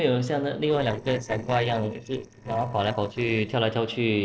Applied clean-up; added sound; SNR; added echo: neural separator model SepFormer DNS4.